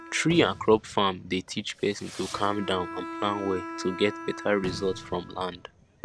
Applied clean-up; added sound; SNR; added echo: none; Bowed string instrument + Fireworks; 12 dB; none.